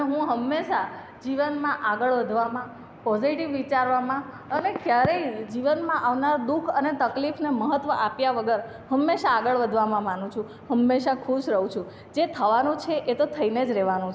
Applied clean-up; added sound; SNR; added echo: none; none; none; none.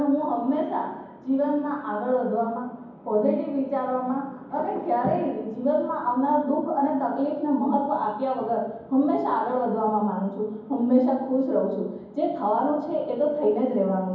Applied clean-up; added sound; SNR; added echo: none; none; none; reverberation time 1.2 s.